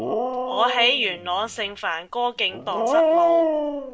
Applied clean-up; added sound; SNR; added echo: none; Dog; -2 dB; none.